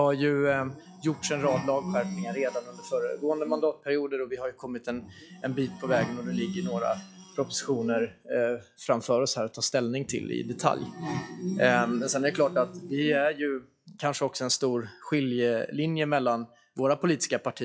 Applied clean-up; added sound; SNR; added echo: classical method log-MMSE.